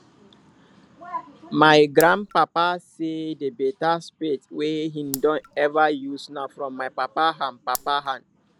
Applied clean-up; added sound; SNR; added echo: none; Raindrop; 14 dB; none.